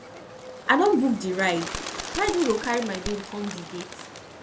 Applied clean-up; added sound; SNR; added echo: none; Bird; 10 dB; none.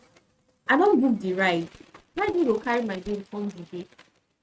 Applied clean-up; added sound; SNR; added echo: neural mask model RNNoise.